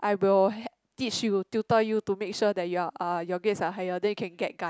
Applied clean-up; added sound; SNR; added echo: none; none; none; none.